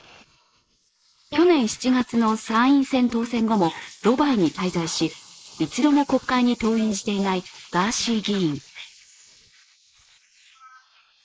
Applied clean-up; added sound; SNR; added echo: neural mask model Resemble Enhance denoiser.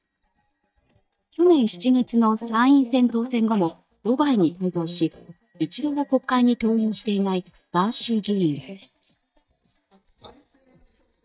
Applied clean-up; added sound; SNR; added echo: neural mask model DeepFilterNet 3.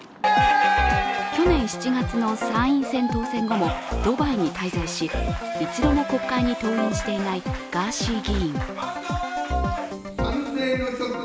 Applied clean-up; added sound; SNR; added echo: none; none; none; none.